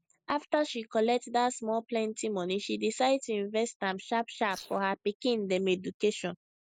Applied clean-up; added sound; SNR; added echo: neural mask model Resemble Enhance denoiser.